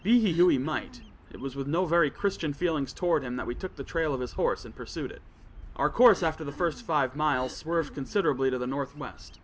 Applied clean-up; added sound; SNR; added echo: none; Bird vocalization, bird call, bird song + Cough; 17 dB; none.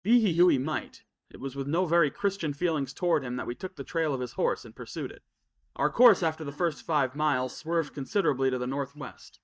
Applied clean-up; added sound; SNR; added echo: neural mask model DeepFilterNet 3.